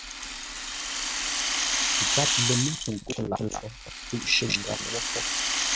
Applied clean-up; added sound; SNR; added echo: none; Rattle (instrument); -3 dB; none.